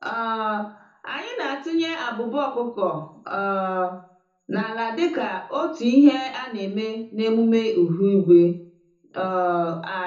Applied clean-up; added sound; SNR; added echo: none; none; none; reverberation time 0.6 s.